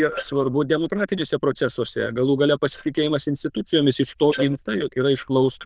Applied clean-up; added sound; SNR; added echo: neural diffusion model UNIVERSE++.